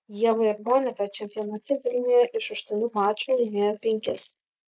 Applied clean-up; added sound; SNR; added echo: neural mask model Resemble Enhance denoiser.